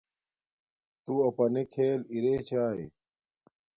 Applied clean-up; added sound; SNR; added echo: none; none; none; none.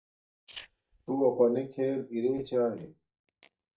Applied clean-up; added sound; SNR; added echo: neural mask model DeepFilterNet 3.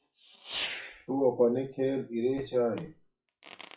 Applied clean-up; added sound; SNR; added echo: classical method WPE with log-MMSE.